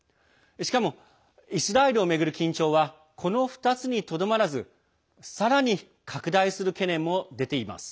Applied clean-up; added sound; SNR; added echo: none; none; none; none.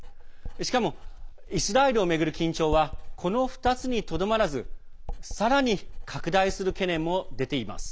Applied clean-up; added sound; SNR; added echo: none; Writing; 8 dB; none.